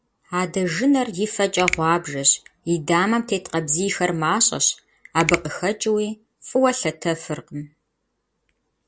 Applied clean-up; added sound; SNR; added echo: none; Finger snapping; 9 dB; none.